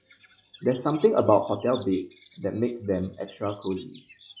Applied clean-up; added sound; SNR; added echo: classical method log-MMSE.